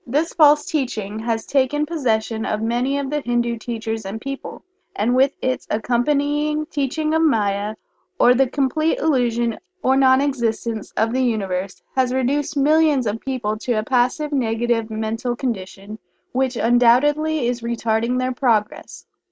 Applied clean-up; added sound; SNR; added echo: none; none; none; none.